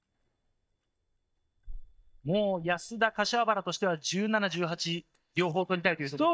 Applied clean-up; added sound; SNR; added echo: neural mask model DeepFilterNet 3.